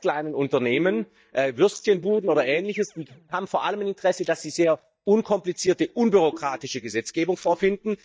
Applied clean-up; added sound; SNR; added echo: neural mask model DeepFilterNet 3.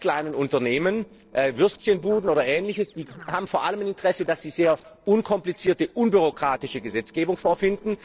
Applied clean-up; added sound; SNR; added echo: neural separator model SepFormer DNS4.